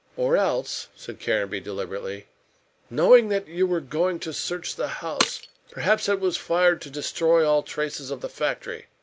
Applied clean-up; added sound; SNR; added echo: none; Shatter; 11 dB; none.